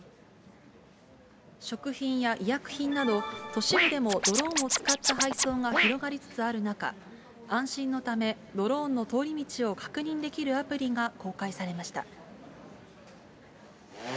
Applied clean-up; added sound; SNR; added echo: none; Scratching (performance technique); -3 dB; none.